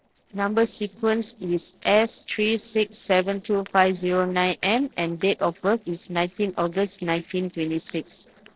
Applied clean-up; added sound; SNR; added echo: neural separator model SepFormer DNS4.